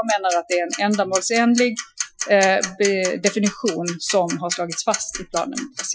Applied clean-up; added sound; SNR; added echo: classical method Wiener filter.